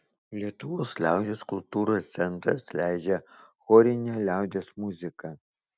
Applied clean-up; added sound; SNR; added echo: none; none; none; none.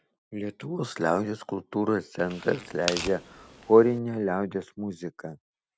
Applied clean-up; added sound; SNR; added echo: none; Tearing; 11 dB; none.